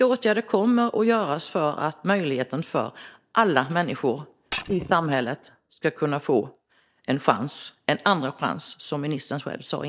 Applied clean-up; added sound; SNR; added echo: neural mask model DeepFilterNet 3.